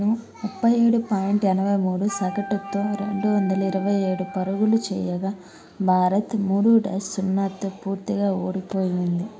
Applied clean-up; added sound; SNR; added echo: none; Wind instrument, woodwind instrument; 14 dB; none.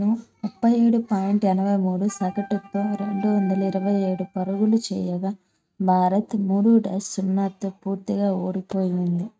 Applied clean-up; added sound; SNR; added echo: neural mask model RNNoise.